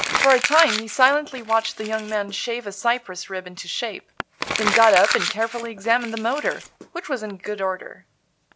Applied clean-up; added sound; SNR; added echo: none; Crumpling, crinkling; 6 dB; none.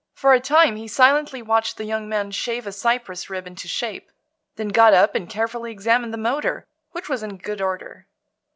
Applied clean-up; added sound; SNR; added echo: none; none; none; none.